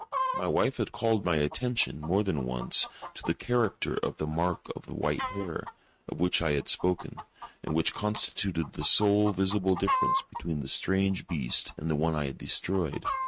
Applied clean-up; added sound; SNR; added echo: neural mask model RNNoise.